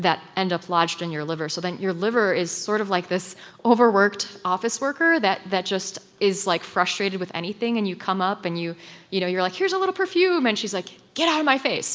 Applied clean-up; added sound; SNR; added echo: none; none; none; none.